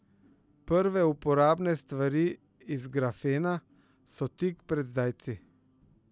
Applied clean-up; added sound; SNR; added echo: none; none; none; none.